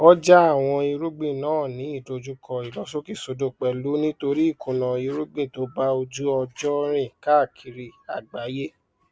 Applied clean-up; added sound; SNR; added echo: none; none; none; none.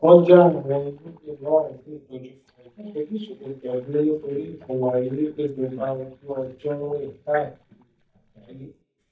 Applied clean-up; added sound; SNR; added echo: neural mask model DeepFilterNet 3.